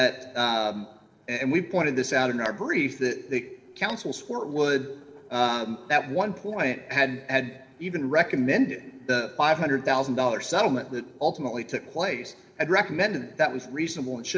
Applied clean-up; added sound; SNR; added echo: neural separator model SepFormer DNS4.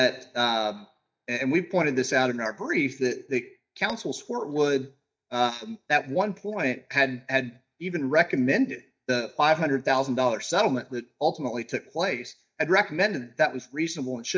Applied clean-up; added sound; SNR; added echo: neural mask model DeepFilterNet 3.